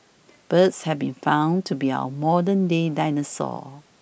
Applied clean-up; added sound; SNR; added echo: none; none; none; none.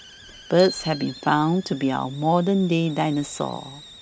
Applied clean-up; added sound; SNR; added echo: none; Bicycle bell + Hiss; 18 dB; none.